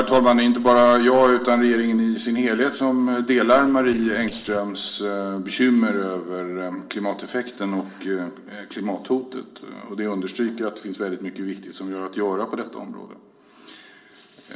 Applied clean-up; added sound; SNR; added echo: neural separator model SepFormer DNS4.